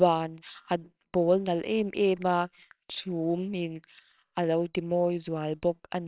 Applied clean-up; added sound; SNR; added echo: neural separator model SepFormer WHAMR!.